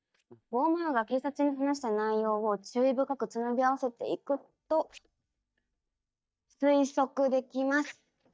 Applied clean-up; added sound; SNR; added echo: neural mask model DeepFilterNet 3.